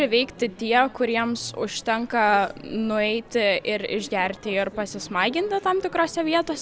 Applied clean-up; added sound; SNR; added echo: none; none; none; none.